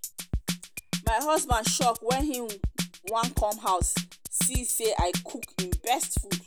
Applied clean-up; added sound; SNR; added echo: none; Drum kit; 3 dB; none.